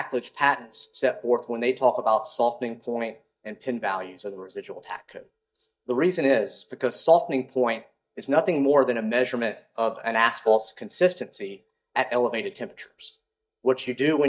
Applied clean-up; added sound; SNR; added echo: neural mask model DeepFilterNet 3.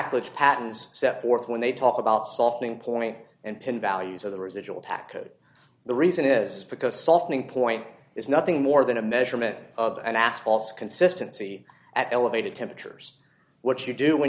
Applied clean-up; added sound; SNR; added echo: none; none; none; none.